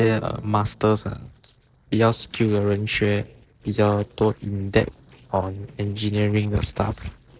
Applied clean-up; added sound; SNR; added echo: neural separator model SepFormer DNS4.